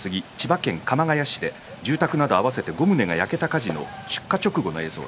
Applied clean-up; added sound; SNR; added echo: none; none; none; none.